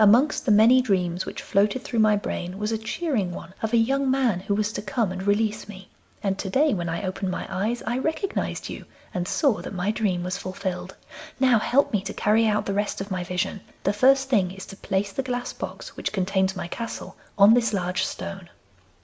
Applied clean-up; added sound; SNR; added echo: none; none; none; none.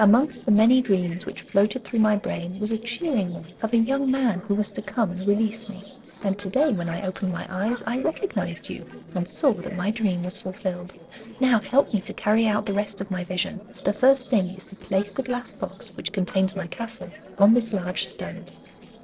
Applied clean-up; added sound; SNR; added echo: neural separator model SepFormer DNS4.